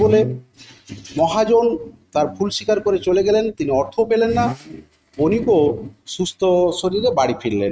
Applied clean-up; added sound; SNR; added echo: neural mask model RNNoise.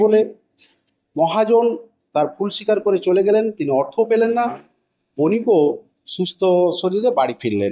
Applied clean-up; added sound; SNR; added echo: neural mask model DeepFilterNet 3.